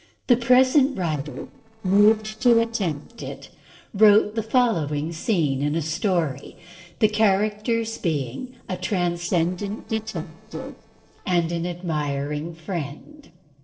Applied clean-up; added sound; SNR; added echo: neural separator model SepFormer DNS4.